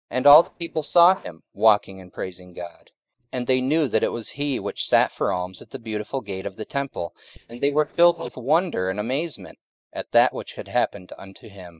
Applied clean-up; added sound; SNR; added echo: neural mask model DeepFilterNet 3.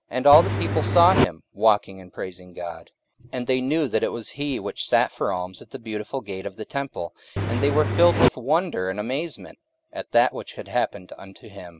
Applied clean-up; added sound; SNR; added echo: none; Engine; -1 dB; none.